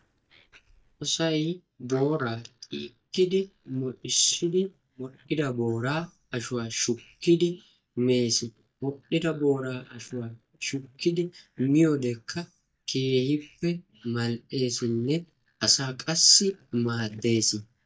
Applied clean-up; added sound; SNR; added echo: neural mask model DeepFilterNet 3.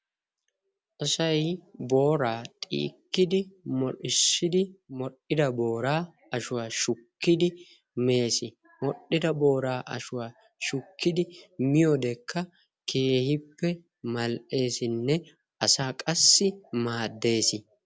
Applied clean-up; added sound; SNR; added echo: none; none; none; none.